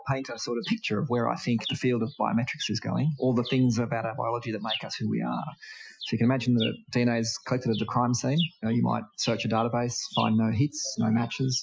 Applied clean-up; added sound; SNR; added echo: classical method Wiener filter.